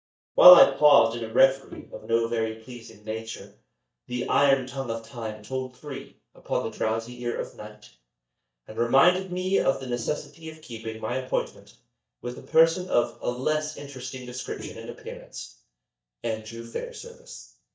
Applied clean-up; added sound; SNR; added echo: neural mask model DeepFilterNet 3.